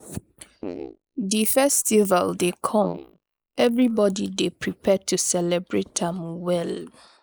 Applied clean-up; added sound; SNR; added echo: neural mask model Resemble Enhance denoiser.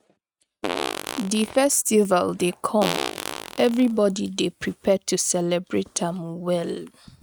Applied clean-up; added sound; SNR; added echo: neural mask model RNNoise.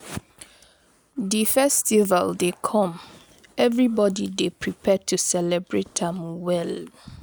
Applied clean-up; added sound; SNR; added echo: none; none; none; none.